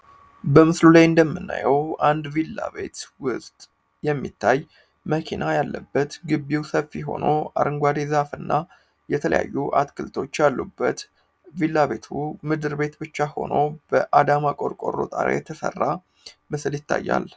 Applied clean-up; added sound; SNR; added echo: none; none; none; none.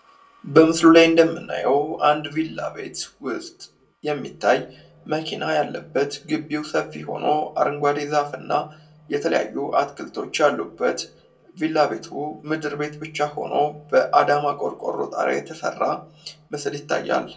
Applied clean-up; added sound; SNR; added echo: none; none; none; reverberation time 0.2 s.